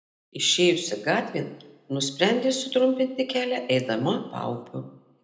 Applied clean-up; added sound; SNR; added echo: none; none; none; reverberation time 0.7 s.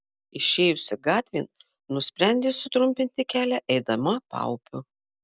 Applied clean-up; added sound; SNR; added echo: none; none; none; none.